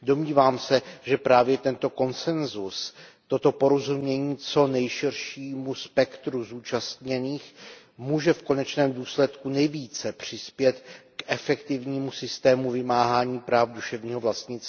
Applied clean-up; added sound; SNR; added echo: none; none; none; none.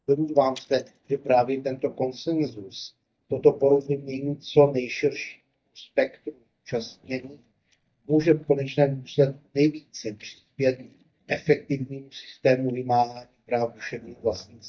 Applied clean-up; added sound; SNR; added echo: neural mask model DeepFilterNet 3.